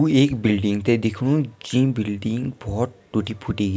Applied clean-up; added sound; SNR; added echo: none; none; none; none.